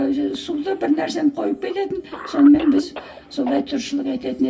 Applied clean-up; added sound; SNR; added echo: none; Cough; 18 dB; reverberation time 0.2 s.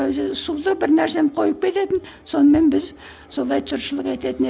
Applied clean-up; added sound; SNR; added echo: none; none; none; none.